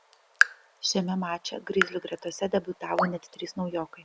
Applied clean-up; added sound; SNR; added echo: none; Raindrop / Drip; 1 dB; none.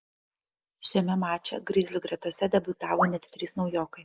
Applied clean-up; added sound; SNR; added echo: neural mask model Resemble Enhance denoiser.